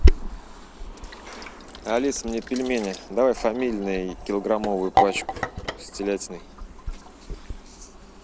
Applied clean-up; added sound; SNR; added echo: none; Sink (filling or washing); -1 dB; none.